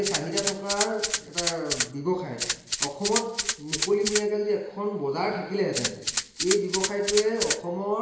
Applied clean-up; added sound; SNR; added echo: none; Rattle (instrument); 2 dB; reverberation time 1.0 s.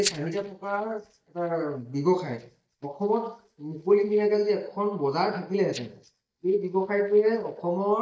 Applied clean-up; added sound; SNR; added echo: neural mask model DeepFilterNet 3.